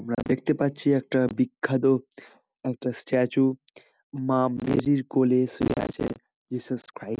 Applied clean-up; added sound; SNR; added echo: none; none; none; none.